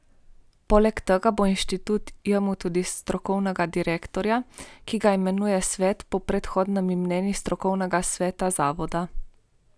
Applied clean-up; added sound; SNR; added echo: none; none; none; none.